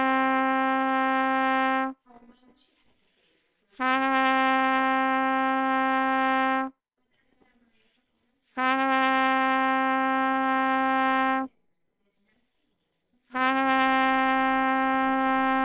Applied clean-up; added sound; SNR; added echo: neural separator model SepFormer WHAMR!.